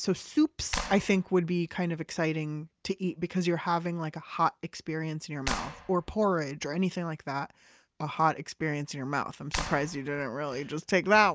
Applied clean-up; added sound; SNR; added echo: none; Clapping; 8 dB; none.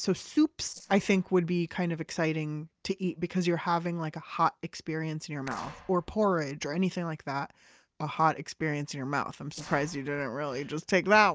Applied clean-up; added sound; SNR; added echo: neural separator model SepFormer DNS4.